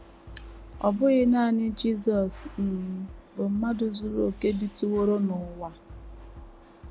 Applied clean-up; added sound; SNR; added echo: none; Bass drum; 19 dB; none.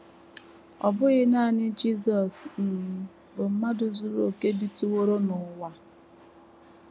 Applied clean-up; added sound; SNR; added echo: none; none; none; none.